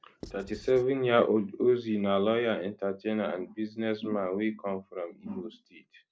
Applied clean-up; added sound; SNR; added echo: none; Writing; 18 dB; none.